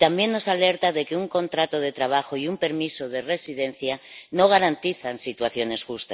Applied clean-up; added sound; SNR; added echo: none; none; none; none.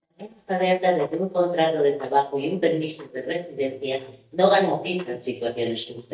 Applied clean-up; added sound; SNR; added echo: neural mask model DeepFilterNet 3.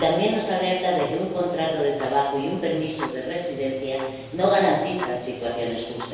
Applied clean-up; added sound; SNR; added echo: none; Tick-tock; 16 dB; reverberation time 1.2 s.